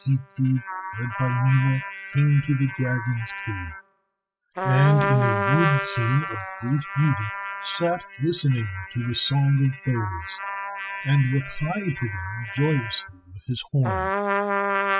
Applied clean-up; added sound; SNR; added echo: classical method spectral subtraction.